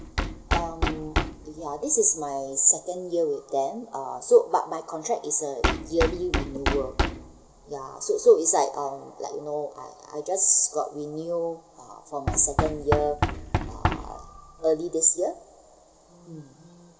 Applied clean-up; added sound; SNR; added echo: none; Knock; 6 dB; none.